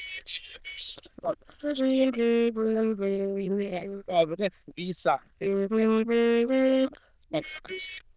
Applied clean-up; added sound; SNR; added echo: neural diffusion model UNIVERSE++.